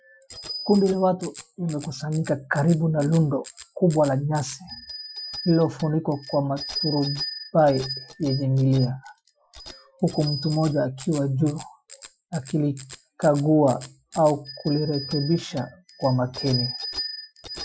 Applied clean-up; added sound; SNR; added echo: classical method Wiener filter.